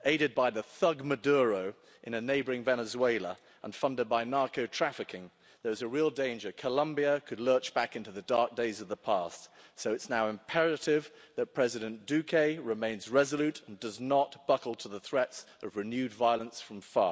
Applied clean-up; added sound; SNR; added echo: none; none; none; none.